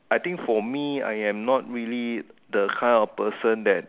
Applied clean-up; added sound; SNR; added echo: none; none; none; none.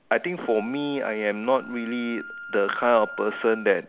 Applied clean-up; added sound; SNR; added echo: none; Wind instrument, woodwind instrument; 16 dB; none.